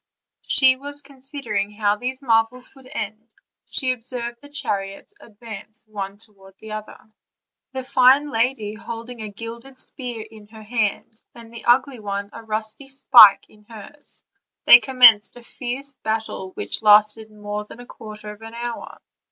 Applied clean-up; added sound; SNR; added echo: none; none; none; none.